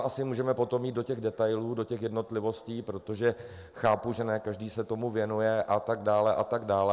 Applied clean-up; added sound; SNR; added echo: none; none; none; none.